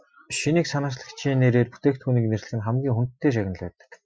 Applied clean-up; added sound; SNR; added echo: classical method Wiener filter.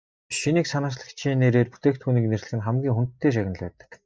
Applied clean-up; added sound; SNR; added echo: neural mask model DeepFilterNet 3.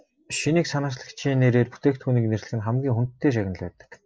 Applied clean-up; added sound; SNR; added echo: neural mask model Resemble Enhance denoiser.